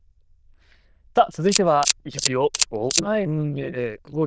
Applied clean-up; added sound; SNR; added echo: neural diffusion model UNIVERSE++.